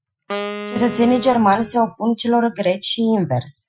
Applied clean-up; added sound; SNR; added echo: classical method Wiener filter.